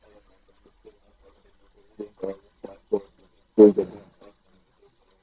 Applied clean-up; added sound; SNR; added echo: neural mask model DeepFilterNet 3.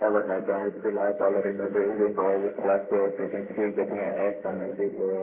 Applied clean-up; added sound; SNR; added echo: neural mask model Resemble Enhance denoiser.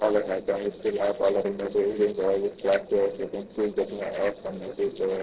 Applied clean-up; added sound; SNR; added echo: neural separator model SepFormer DNS4.